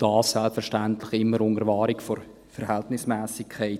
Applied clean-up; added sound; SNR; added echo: none; none; none; none.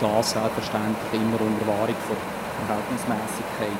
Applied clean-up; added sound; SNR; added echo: none; Wind; 4 dB; none.